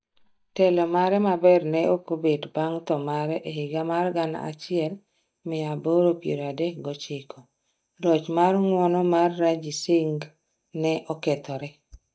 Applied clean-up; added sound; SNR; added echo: neural mask model DeepFilterNet 3.